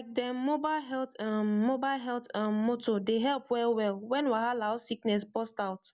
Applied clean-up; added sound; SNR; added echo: none; none; none; none.